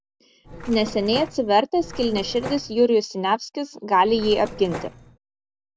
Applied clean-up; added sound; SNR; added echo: none; Mechanisms; 13 dB; none.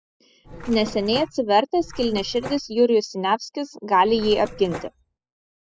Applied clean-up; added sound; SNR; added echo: classical method spectral subtraction.